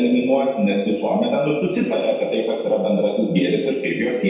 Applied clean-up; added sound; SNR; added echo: none; none; none; reverberation time 1.1 s.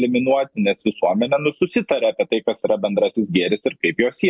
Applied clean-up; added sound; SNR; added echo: none; none; none; none.